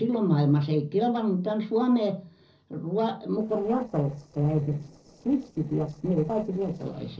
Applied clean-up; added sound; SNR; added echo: neural separator model SepFormer DNS4.